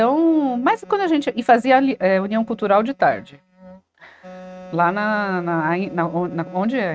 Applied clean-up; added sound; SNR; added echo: neural mask model RNNoise.